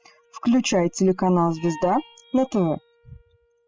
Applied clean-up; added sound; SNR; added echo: classical method spectral subtraction.